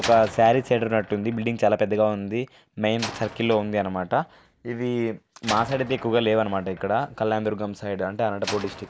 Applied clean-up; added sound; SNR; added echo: none; Slam; 15 dB; none.